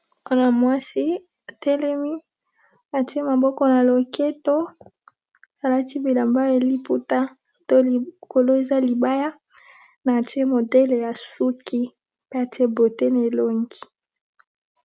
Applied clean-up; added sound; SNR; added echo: none; none; none; none.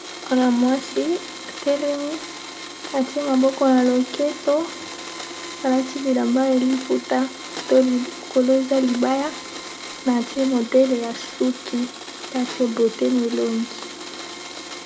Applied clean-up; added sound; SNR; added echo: none; Domestic sounds, home sounds; 13 dB; reverberation time 0.8 s.